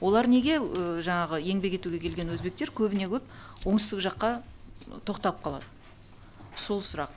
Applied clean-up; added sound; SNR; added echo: none; Fire; 19 dB; none.